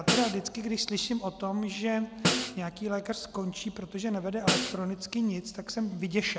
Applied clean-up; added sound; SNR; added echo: none; Snare drum; 2 dB; none.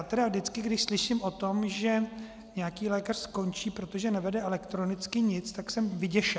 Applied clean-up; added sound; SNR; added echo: none; none; none; none.